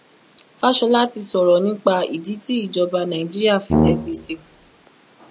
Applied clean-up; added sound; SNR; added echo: none; Brass instrument; 1 dB; none.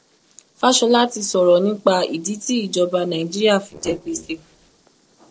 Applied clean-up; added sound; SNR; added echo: neural separator model SepFormer DNS4.